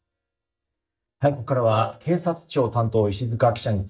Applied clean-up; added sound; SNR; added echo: neural mask model DeepFilterNet 3.